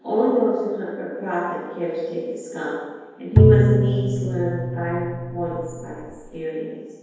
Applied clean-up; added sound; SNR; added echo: none; Bowed string instrument; -4 dB; reverberation time 1.2 s.